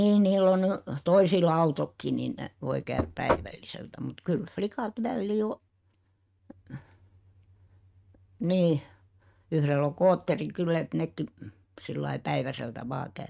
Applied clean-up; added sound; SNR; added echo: neural mask model RNNoise.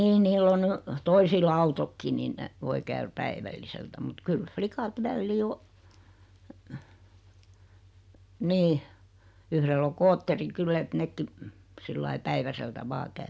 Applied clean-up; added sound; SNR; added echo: none; none; none; none.